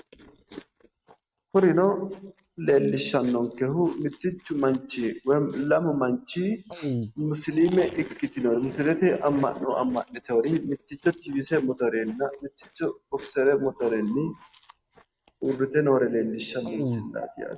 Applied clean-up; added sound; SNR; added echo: neural mask model RNNoise.